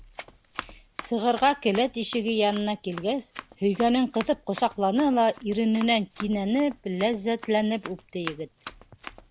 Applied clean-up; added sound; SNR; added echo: none; Run; 18 dB; none.